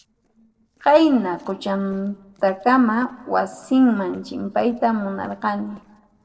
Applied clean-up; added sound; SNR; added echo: neural separator model SepFormer DNS4.